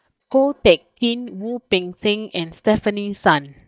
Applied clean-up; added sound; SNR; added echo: neural mask model DeepFilterNet 3.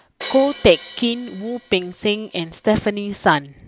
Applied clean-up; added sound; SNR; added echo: none; Crash cymbal; 19 dB; none.